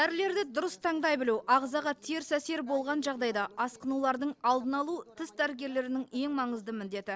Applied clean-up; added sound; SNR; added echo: none; none; none; none.